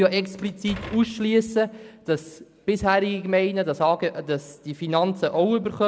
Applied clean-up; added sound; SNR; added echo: none; Door; 17 dB; none.